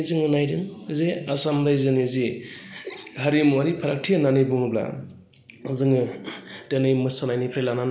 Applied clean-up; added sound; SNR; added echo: none; none; none; reverberation time 0.6 s.